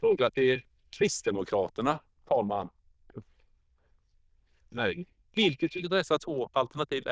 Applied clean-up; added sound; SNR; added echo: neural diffusion model UNIVERSE++.